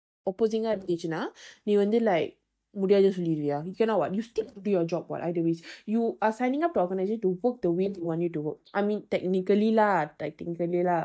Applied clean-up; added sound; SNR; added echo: neural mask model DeepFilterNet 3.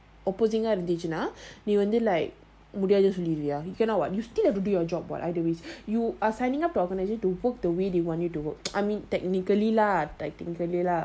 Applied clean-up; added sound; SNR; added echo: none; none; none; none.